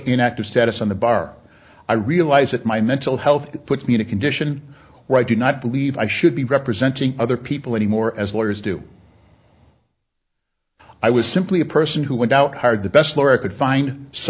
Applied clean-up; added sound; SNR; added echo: none; none; none; none.